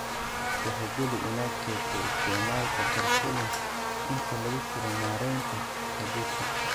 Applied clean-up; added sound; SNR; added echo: none; Buzz + Bird; -5 dB; none.